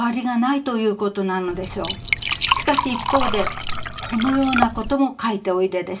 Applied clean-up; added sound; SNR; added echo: none; Liquid; 1 dB; reverberation time 0.2 s.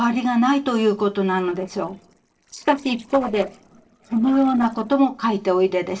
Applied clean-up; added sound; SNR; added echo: neural separator model SepFormer DNS4.